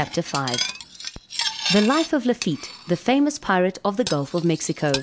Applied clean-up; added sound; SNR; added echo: none; Cutlery, silverware; 8 dB; none.